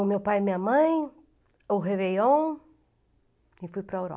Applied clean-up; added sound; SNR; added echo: none; none; none; none.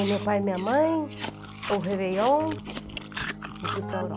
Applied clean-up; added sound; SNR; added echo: none; Chewing, mastication + Keyboard (musical); 7 dB; none.